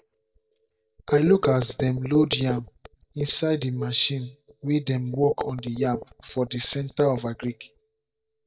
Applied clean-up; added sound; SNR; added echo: neural mask model DeepFilterNet 3.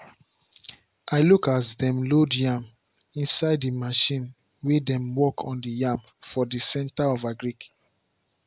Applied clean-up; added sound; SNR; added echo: none; none; none; none.